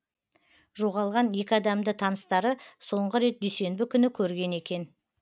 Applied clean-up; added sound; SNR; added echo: none; none; none; none.